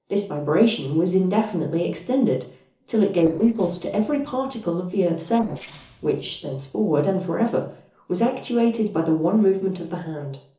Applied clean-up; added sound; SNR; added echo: neural separator model SepFormer DNS4.